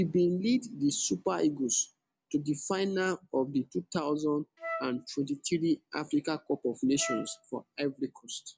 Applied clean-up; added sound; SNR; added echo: none; Wind instrument, woodwind instrument; 10 dB; none.